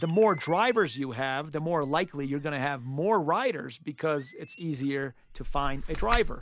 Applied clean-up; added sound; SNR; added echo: none; Slam; 9 dB; none.